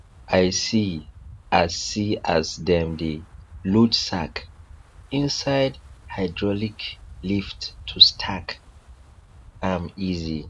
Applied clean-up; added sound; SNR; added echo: none; Wind; 20 dB; none.